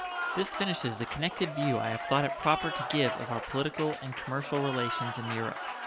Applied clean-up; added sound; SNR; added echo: none; Applause; 4 dB; none.